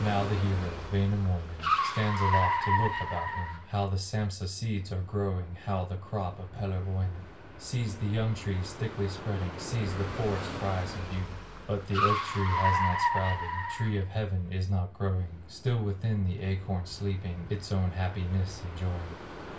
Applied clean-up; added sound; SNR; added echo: none; Car; 4 dB; reverberation time 0.3 s.